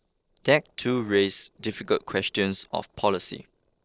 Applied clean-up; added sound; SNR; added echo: neural separator model SepFormer DNS4.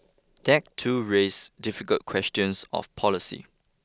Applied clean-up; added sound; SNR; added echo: none; none; none; none.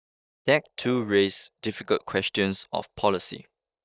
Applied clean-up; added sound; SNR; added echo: neural mask model DeepFilterNet 3.